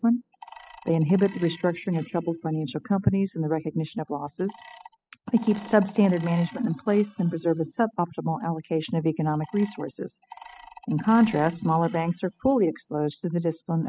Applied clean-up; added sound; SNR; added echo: classical method spectral subtraction.